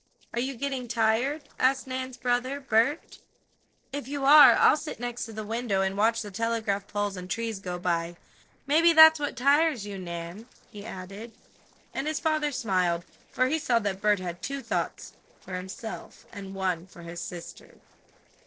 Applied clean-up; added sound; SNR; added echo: neural separator model SepFormer DNS4.